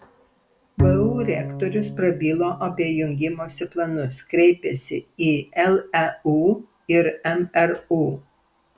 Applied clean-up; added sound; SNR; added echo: none; Bowed string instrument; 5 dB; none.